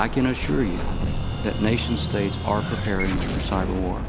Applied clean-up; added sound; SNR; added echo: none; Explosion; 0 dB; none.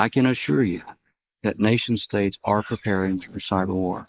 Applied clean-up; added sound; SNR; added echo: neural mask model Resemble Enhance denoiser.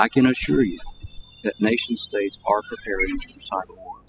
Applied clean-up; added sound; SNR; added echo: classical method spectral subtraction.